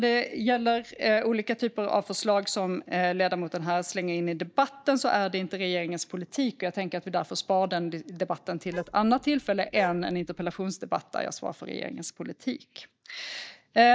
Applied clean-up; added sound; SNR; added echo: neural mask model DeepFilterNet 3.